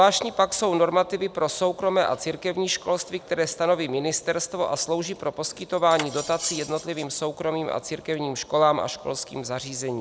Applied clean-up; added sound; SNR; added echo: none; Cutlery, silverware; 13 dB; none.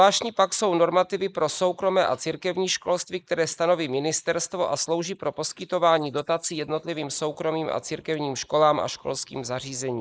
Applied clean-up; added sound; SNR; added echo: neural mask model Resemble Enhance denoiser.